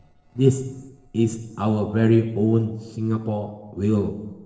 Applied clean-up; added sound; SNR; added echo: neural separator model SepFormer DNS4.